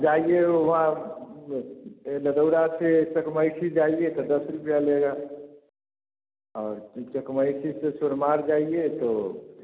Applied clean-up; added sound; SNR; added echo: none; none; none; none.